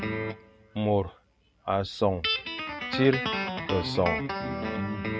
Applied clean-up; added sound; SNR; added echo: none; Guitar; 3 dB; none.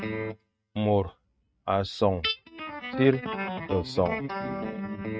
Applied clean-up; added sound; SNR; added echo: neural mask model RNNoise.